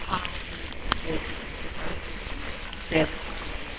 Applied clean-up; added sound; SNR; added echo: neural separator model SepFormer WHAMR!.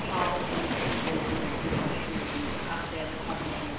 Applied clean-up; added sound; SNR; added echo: none; Waves, surf; -4 dB; reverberation time 0.8 s.